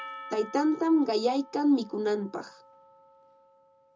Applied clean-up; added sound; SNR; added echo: none; Percussion; 19 dB; reverberation time 0.2 s.